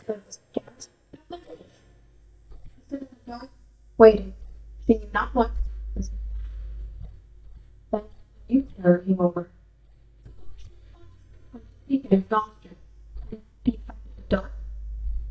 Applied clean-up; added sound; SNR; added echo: neural mask model DeepFilterNet 3.